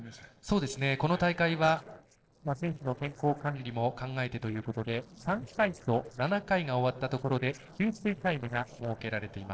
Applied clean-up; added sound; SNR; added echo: neural separator model SepFormer DNS4.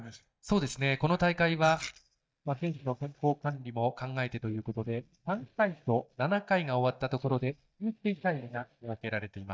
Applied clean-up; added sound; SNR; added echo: neural mask model DeepFilterNet 3.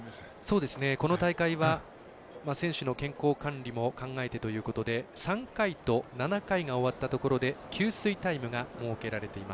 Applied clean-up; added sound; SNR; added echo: none; none; none; none.